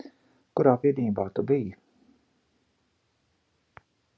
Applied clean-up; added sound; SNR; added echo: none; none; none; none.